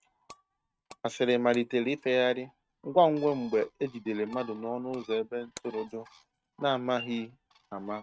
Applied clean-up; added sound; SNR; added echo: neural mask model RNNoise.